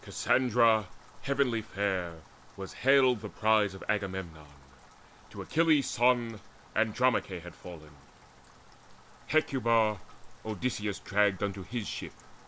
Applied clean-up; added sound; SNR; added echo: none; Rain; 19 dB; none.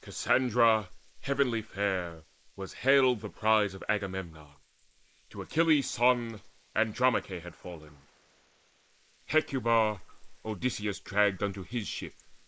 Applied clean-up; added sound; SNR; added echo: neural mask model Resemble Enhance denoiser.